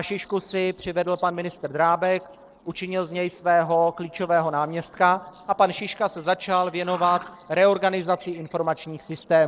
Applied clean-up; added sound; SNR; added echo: neural separator model SepFormer DNS4.